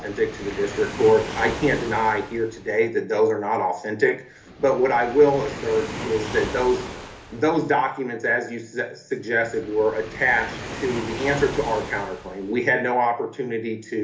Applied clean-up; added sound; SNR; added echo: none; Waves, surf; 13 dB; reverberation time 0.3 s.